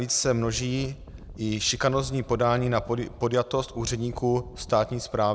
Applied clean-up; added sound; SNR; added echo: none; Wind; 16 dB; none.